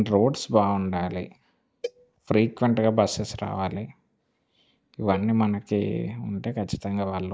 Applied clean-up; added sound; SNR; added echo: neural mask model DeepFilterNet 3.